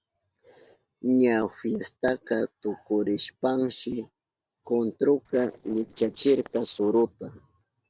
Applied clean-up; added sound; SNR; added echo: neural separator model SepFormer DNS4.